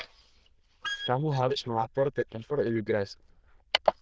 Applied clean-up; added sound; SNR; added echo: neural diffusion model UNIVERSE++.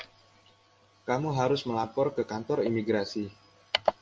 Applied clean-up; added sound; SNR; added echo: none; none; none; none.